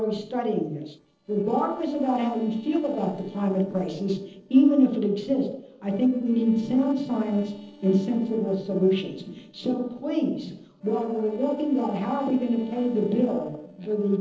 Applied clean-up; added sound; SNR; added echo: neural separator model SepFormer DNS4.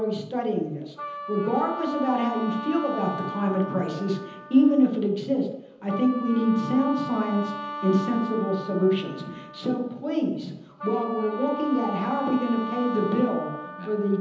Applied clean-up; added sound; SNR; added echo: none; Wind instrument, woodwind instrument; 11 dB; reverberation time 0.9 s.